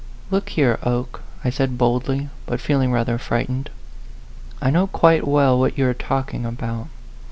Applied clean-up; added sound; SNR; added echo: none; none; none; none.